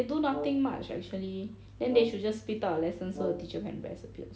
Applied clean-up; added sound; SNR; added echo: none; Brass instrument; 11 dB; none.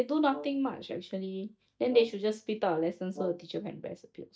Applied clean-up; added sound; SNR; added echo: neural mask model DeepFilterNet 3.